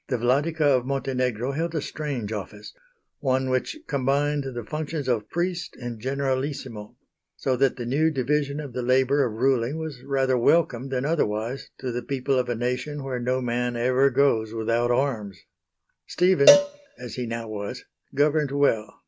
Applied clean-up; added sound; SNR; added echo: none; Cowbell; 0 dB; none.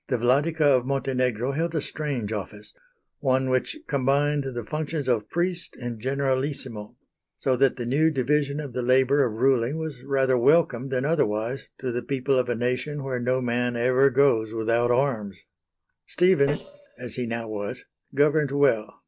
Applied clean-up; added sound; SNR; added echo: neural separator model SepFormer DNS4.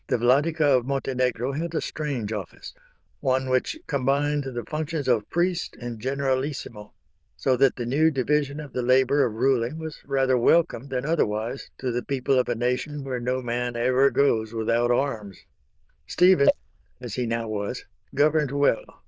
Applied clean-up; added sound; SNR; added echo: neural diffusion model UNIVERSE++.